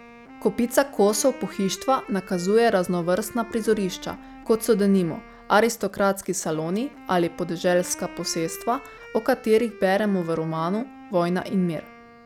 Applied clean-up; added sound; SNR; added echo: none; Wind instrument, woodwind instrument; 20 dB; none.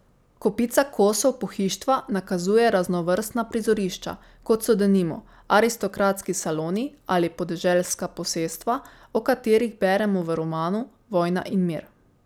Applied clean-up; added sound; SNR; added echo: none; none; none; none.